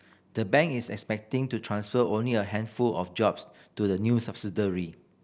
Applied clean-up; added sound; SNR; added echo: none; none; none; none.